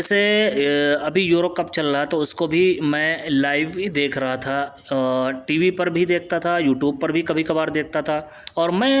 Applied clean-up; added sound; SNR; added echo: none; none; none; none.